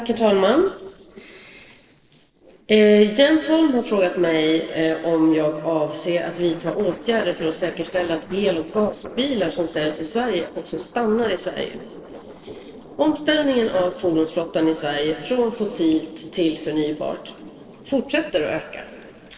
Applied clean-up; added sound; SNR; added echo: neural separator model SepFormer DNS4.